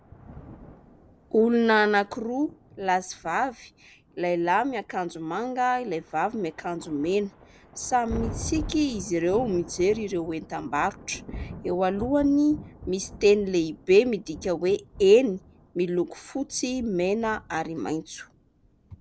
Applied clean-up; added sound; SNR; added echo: none; Thunder; 16 dB; none.